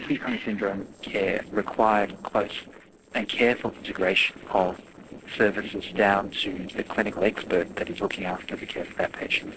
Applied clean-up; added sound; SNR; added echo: neural separator model SepFormer DNS4.